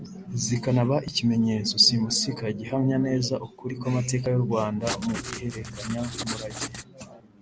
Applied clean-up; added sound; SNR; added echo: none; Writing; 9 dB; none.